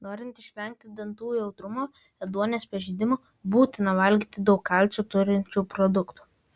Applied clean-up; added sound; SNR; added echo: none; none; none; none.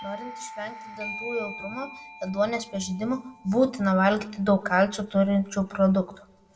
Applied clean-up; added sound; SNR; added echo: none; Doorbell; 17 dB; reverberation time 0.3 s.